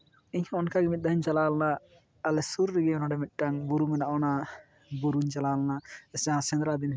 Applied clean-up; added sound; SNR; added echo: none; none; none; none.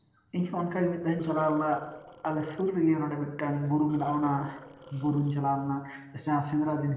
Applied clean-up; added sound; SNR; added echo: neural separator model SepFormer DNS4.